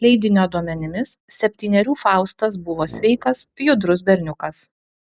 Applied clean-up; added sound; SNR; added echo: none; Brass instrument; 20 dB; none.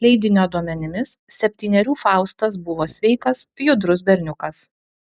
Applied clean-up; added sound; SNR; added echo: neural mask model DeepFilterNet 3.